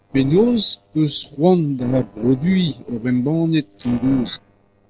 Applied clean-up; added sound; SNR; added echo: neural separator model SepFormer DNS4.